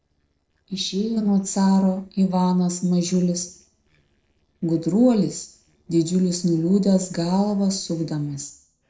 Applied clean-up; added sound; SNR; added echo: neural separator model SepFormer DNS4.